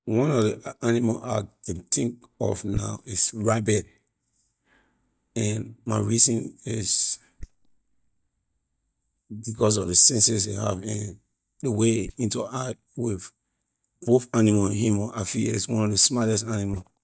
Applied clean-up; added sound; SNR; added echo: neural mask model DeepFilterNet 3.